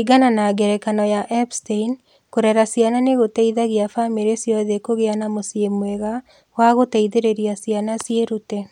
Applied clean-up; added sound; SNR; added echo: none; none; none; none.